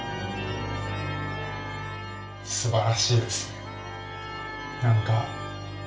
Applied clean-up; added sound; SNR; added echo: none; Wind instrument, woodwind instrument; 12 dB; reverberation time 0.3 s.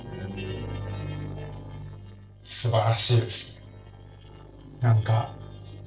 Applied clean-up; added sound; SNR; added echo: neural separator model SepFormer DNS4.